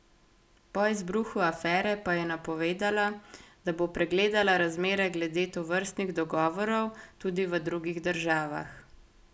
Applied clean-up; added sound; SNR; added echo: none; none; none; none.